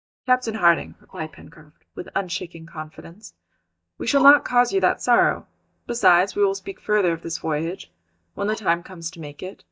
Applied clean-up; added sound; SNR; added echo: neural mask model DeepFilterNet 3.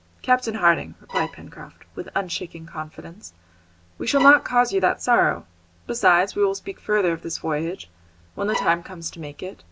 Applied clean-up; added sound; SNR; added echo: none; Bowed string instrument; 8 dB; none.